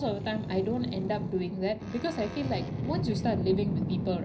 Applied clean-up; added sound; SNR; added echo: none; Boat, Water vehicle; 3 dB; reverberation time 0.4 s.